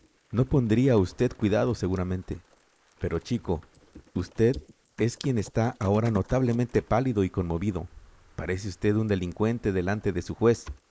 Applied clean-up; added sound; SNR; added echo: neural mask model Resemble Enhance denoiser.